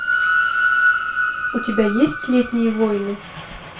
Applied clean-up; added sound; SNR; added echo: none; Train; 0 dB; reverberation time 0.2 s.